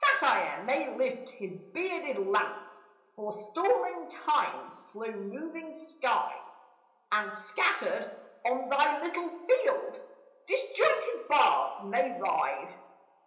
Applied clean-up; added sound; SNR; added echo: none; none; none; reverberation time 1.0 s.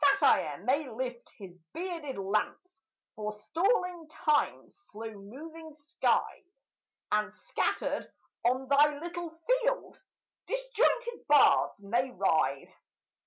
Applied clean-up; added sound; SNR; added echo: none; none; none; none.